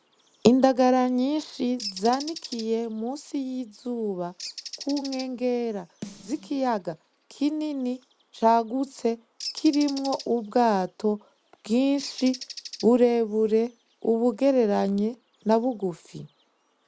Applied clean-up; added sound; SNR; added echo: none; Snare drum + Bird; 18 dB; none.